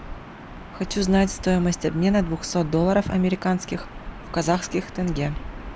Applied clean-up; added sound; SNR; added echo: none; Gull, seagull / Ocean; 12 dB; none.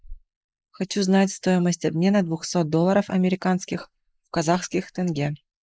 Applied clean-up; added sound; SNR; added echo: neural mask model Resemble Enhance denoiser.